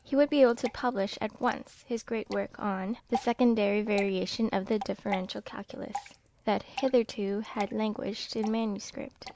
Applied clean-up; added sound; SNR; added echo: none; Drip / Water; 15 dB; none.